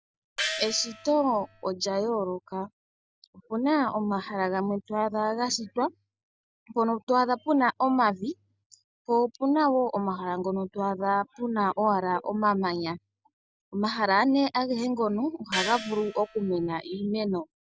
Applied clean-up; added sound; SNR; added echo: none; Gong; 8 dB; none.